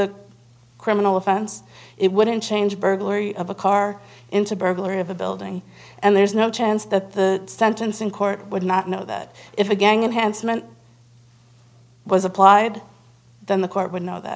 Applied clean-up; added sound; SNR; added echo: none; none; none; none.